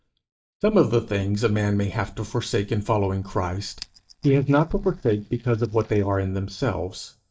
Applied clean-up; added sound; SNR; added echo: neural mask model DeepFilterNet 3.